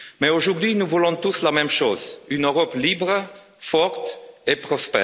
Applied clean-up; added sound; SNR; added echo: none; none; none; none.